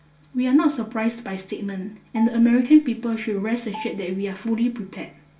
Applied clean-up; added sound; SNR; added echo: none; Bowed string instrument; 20 dB; reverberation time 0.2 s.